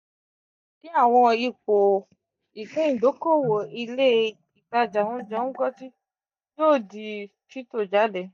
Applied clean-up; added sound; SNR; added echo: neural mask model DeepFilterNet 3.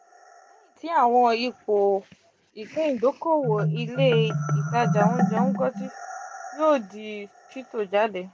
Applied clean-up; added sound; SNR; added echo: none; Marimba, xylophone; 4 dB; none.